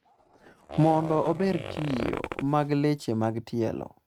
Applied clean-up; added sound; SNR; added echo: neural mask model RNNoise.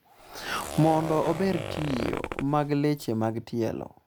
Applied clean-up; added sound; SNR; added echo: none; Zipper (clothing); 9 dB; none.